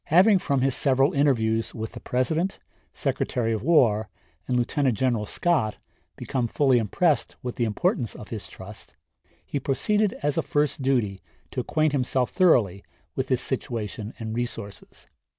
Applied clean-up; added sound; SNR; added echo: none; none; none; none.